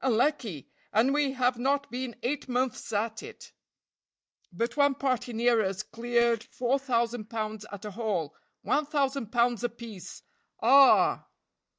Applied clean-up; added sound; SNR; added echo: neural mask model DeepFilterNet 3.